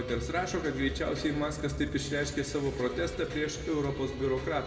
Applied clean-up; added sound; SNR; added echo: none; none; none; reverberation time 2.1 s.